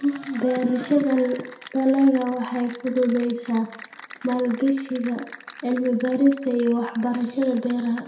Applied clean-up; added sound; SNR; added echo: none; Applause / Cheering; 19 dB; reverberation time 0.6 s.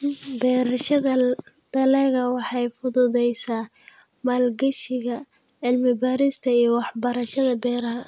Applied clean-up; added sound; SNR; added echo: none; none; none; none.